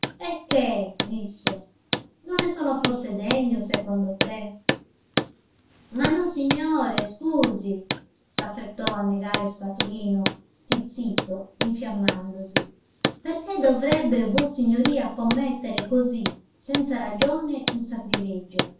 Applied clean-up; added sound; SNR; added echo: none; Hammer; 4 dB; reverberation time 0.3 s.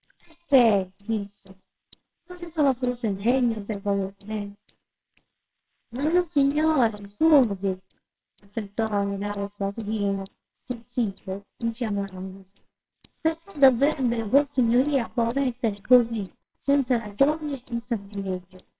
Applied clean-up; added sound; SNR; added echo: neural separator model SepFormer WHAMR!.